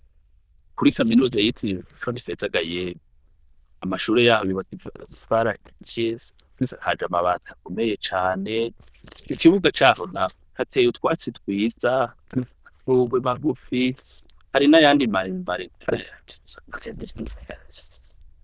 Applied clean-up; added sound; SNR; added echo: neural diffusion model UNIVERSE++.